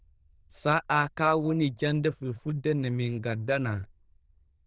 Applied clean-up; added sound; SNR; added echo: neural diffusion model UNIVERSE++.